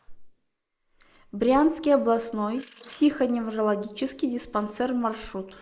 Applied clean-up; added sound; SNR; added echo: neural mask model Resemble Enhance denoiser.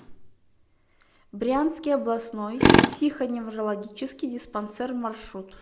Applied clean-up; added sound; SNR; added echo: none; Tools; -1 dB; none.